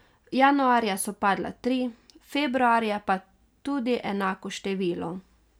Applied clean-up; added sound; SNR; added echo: none; none; none; none.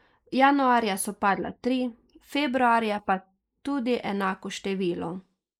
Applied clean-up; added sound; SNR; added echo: neural mask model Resemble Enhance denoiser.